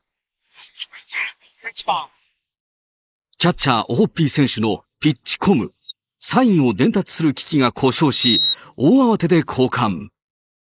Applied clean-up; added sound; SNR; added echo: neural mask model Resemble Enhance denoiser.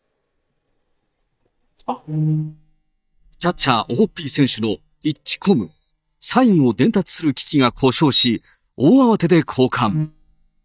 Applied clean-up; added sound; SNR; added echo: neural mask model DeepFilterNet 3.